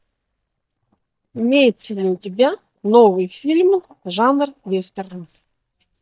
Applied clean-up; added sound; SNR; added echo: neural mask model DeepFilterNet 3.